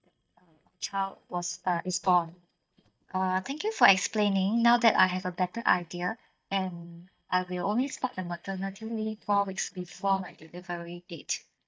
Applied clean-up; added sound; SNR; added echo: neural mask model DeepFilterNet 3.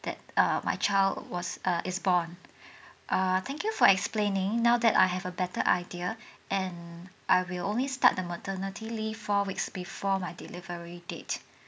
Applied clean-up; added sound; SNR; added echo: none; none; none; none.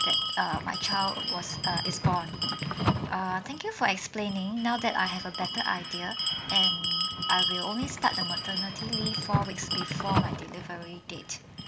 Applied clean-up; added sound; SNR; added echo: none; Bell; -1 dB; none.